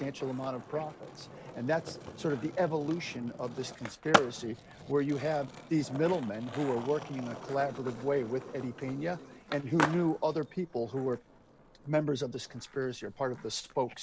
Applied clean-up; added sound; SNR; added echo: none; Skateboard; 7 dB; none.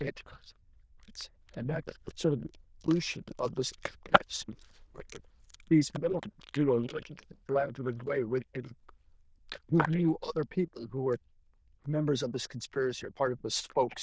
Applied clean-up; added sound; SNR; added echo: neural diffusion model UNIVERSE++.